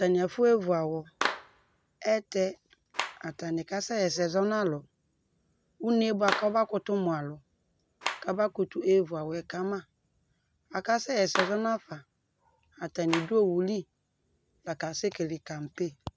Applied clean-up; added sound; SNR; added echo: none; Clapping; 11 dB; none.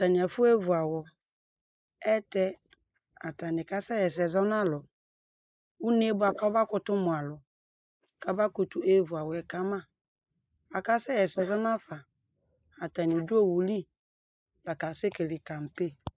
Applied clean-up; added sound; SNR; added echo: neural mask model Resemble Enhance denoiser.